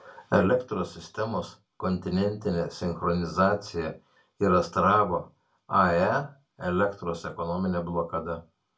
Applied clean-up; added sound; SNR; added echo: none; none; none; reverberation time 0.2 s.